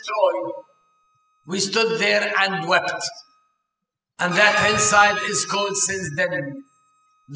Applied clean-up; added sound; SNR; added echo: classical method spectral subtraction.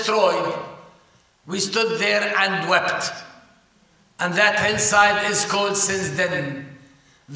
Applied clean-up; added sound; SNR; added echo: none; none; none; none.